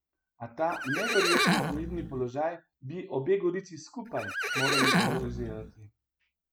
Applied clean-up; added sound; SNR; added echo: none; Livestock, farm animals, working animals; -4 dB; none.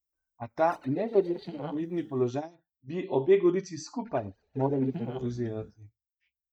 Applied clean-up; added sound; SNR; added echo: neural mask model DeepFilterNet 3.